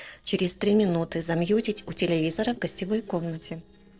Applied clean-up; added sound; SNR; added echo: neural separator model SepFormer DNS4.